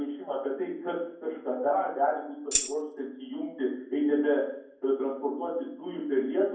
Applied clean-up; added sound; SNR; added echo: none; Tambourine; 0 dB; reverberation time 0.9 s.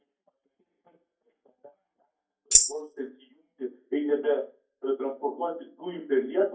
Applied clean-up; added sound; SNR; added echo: neural mask model DeepFilterNet 3.